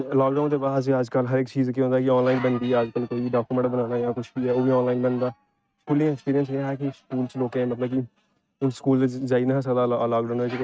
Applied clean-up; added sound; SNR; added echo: neural mask model RNNoise.